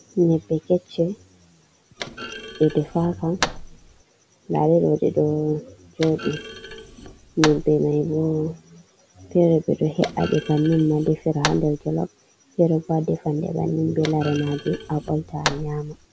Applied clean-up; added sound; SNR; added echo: none; Thump, thud; 13 dB; none.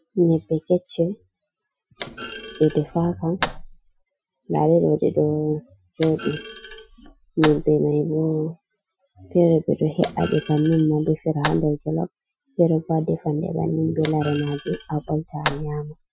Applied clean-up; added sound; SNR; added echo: classical method Wiener filter.